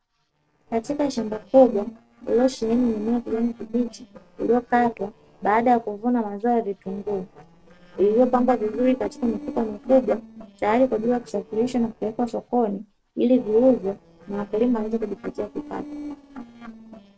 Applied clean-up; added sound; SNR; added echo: neural separator model SepFormer DNS4.